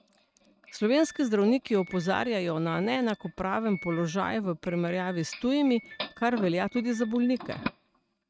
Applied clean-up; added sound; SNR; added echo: neural mask model RNNoise.